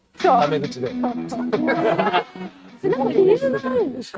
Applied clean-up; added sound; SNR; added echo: neural mask model RNNoise.